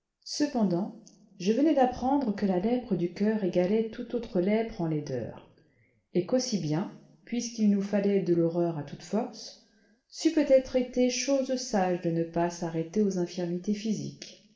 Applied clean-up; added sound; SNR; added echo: none; none; none; reverberation time 0.9 s.